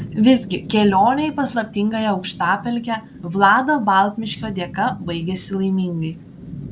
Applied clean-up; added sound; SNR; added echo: none; Rain / Thunderstorm; 15 dB; none.